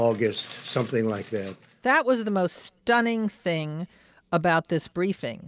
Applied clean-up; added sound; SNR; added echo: none; none; none; none.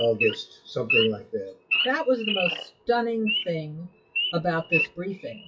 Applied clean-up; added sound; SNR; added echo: classical method WPE with log-MMSE.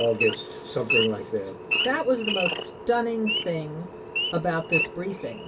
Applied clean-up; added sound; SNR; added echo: none; Idling / Wild animals; 3 dB; reverberation time 0.2 s.